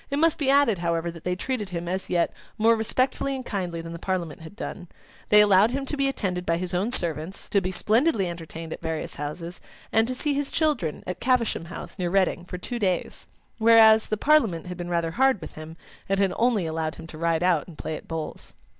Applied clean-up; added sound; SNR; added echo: none; none; none; none.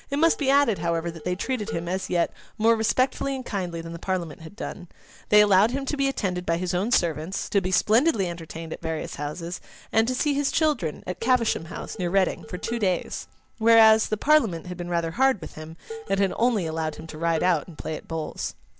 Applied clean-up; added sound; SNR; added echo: none; Dishes, pots, and pans; 16 dB; none.